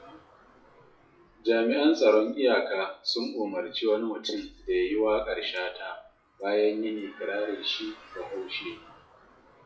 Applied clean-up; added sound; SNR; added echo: classical method WPE with log-MMSE.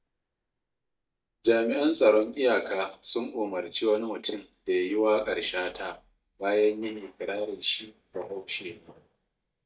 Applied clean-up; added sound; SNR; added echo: neural mask model DeepFilterNet 3.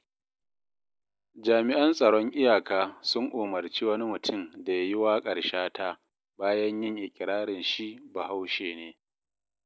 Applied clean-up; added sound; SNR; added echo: none; none; none; none.